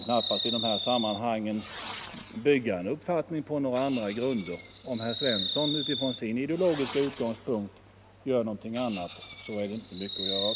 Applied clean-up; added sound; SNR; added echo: none; Fireworks; 6 dB; none.